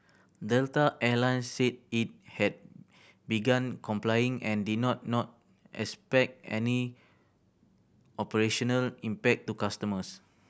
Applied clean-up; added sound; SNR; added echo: none; none; none; none.